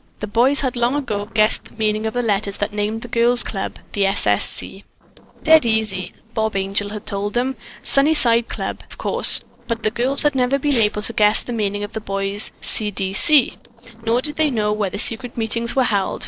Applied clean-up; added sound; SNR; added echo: neural separator model SepFormer DNS4.